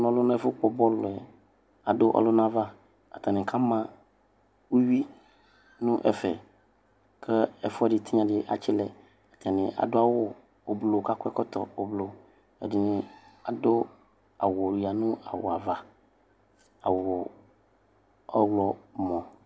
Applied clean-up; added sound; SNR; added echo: none; none; none; none.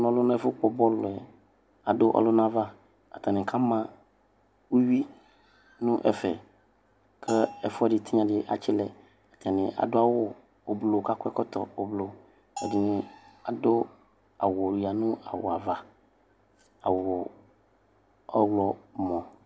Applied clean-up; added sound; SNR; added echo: none; Bell; 14 dB; none.